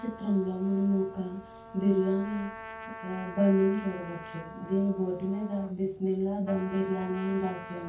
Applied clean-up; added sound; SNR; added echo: none; Trumpet; 15 dB; reverberation time 0.2 s.